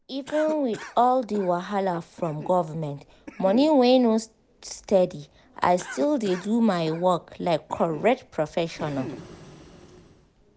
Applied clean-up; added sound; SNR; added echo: none; Cough + Printer; 19 dB; none.